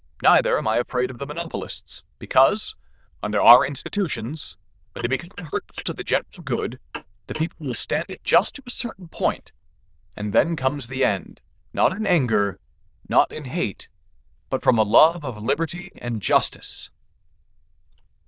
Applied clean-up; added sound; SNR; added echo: neural diffusion model UNIVERSE++.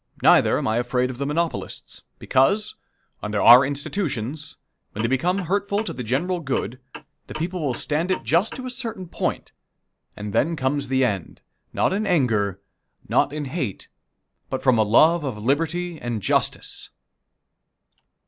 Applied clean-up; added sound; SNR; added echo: none; Clock; 15 dB; none.